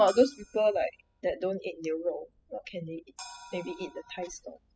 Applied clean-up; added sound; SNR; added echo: classical method spectral subtraction.